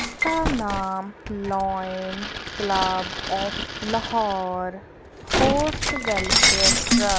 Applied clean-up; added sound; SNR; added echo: none; Shatter; -1 dB; none.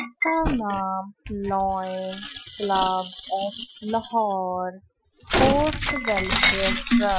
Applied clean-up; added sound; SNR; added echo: classical method Wiener filter.